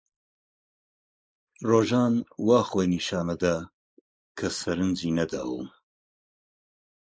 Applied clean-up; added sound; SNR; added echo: neural mask model Resemble Enhance denoiser.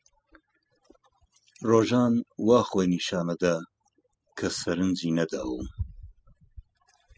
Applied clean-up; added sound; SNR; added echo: classical method spectral subtraction.